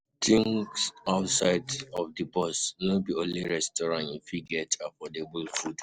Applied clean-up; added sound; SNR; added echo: none; none; none; none.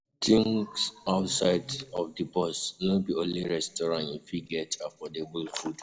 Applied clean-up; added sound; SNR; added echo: none; none; none; reverberation time 0.8 s.